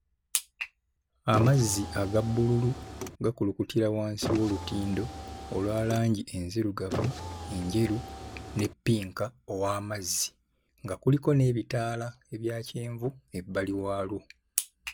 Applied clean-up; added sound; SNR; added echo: none; Car; 7 dB; none.